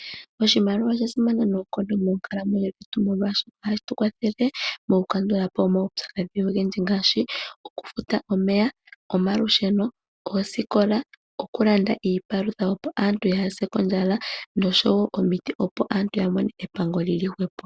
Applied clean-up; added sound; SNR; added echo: none; none; none; none.